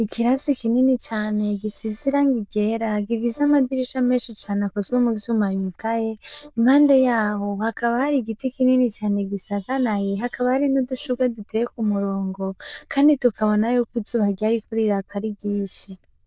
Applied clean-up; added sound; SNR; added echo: neural diffusion model UNIVERSE++.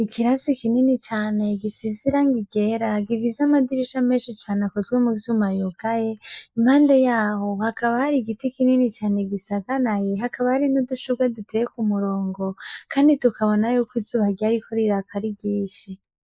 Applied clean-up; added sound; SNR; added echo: neural mask model Resemble Enhance denoiser.